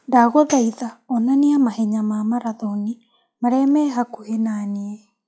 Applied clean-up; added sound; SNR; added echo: classical method log-MMSE.